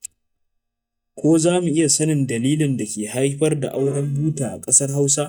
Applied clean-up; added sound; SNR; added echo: neural mask model DeepFilterNet 3.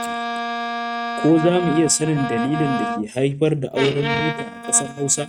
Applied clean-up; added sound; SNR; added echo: neural mask model RNNoise.